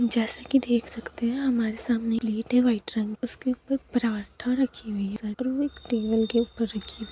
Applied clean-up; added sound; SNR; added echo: none; none; none; none.